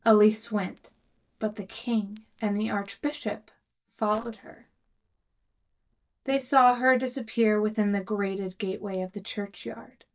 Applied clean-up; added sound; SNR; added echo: neural mask model DeepFilterNet 3.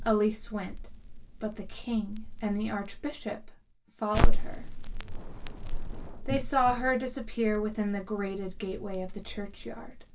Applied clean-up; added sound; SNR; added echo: none; Crackle; -3 dB; reverberation time 0.2 s.